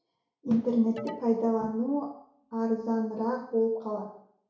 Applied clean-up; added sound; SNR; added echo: none; Alarm; 17 dB; reverberation time 0.6 s.